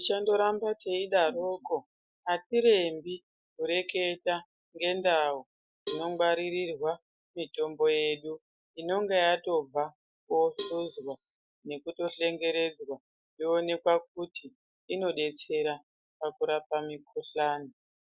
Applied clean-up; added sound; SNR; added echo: classical method Wiener filter.